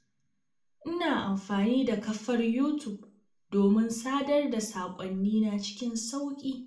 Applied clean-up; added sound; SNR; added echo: none; none; none; reverberation time 0.4 s.